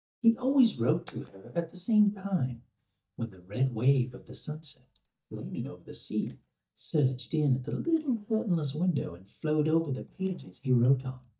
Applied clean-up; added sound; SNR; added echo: neural mask model DeepFilterNet 3.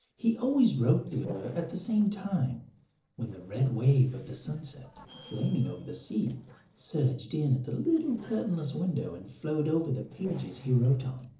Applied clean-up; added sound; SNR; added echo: neural separator model SepFormer DNS4.